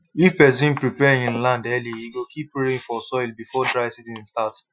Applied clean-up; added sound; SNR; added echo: classical method Wiener filter.